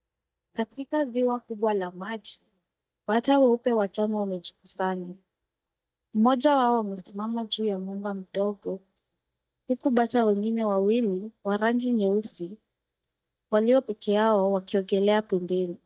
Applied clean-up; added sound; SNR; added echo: neural mask model DeepFilterNet 3.